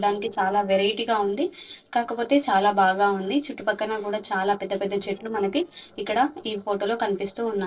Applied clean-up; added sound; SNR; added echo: neural separator model SepFormer DNS4.